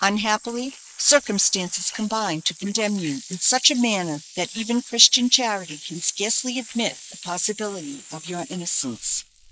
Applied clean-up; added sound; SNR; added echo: neural mask model Resemble Enhance denoiser.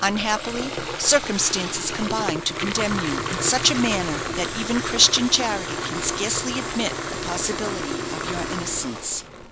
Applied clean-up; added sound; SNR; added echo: none; Fill (with liquid) / Water tap, faucet; 4 dB; none.